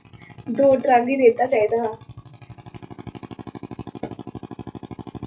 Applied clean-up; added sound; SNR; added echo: classical method WPE with log-MMSE.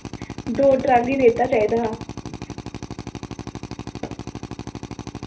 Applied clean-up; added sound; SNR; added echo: none; Drill; 10 dB; reverberation time 0.3 s.